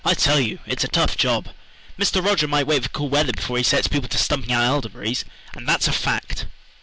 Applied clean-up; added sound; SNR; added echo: none; none; none; none.